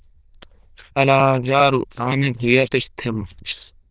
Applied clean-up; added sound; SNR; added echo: neural diffusion model UNIVERSE++.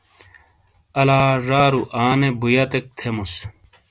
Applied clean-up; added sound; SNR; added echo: none; none; none; none.